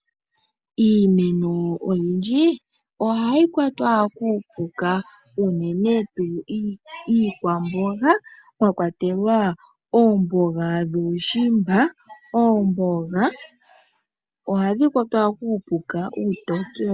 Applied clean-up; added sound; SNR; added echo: none; none; none; none.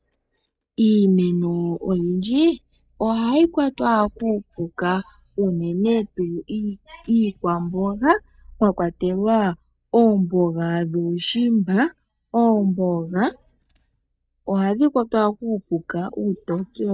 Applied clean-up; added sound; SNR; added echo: neural mask model DeepFilterNet 3.